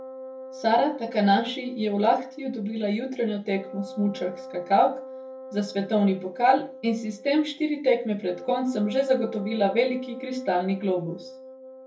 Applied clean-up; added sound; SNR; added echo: none; Wind instrument, woodwind instrument; 15 dB; reverberation time 0.2 s.